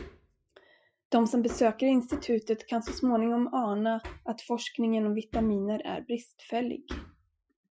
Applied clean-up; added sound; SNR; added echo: classical method Wiener filter.